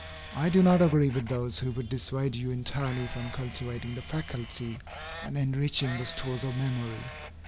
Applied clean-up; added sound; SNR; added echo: none; Camera; 14 dB; none.